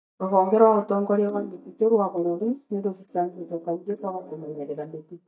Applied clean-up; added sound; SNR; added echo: neural mask model DeepFilterNet 3.